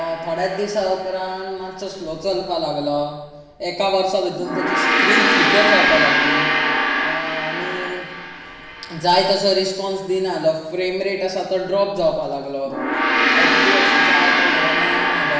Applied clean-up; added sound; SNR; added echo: none; Gong; -2 dB; reverberation time 0.9 s.